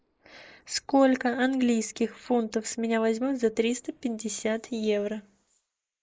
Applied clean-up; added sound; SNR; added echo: neural mask model Resemble Enhance denoiser.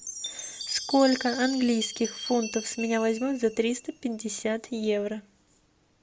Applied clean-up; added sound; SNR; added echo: none; Chime; 12 dB; none.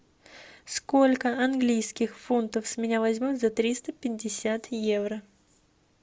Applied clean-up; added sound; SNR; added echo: none; none; none; none.